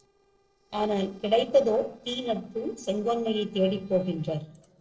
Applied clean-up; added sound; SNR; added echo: neural separator model SepFormer DNS4.